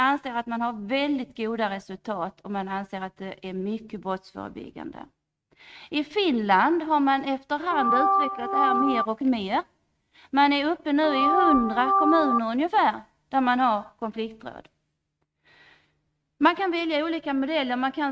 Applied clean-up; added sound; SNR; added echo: neural mask model RNNoise.